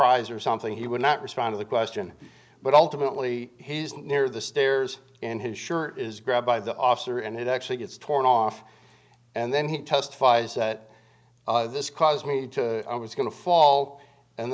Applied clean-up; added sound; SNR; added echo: none; none; none; none.